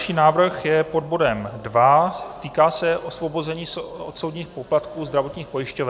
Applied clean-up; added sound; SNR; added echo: none; none; none; none.